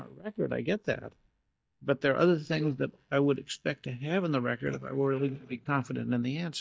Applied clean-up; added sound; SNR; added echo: neural mask model DeepFilterNet 3.